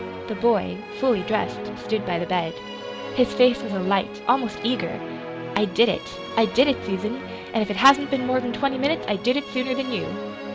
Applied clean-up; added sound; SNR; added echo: none; Musical instrument; 9 dB; none.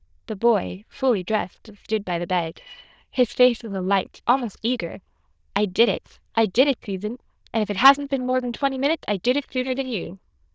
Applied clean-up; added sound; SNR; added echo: neural diffusion model UNIVERSE++.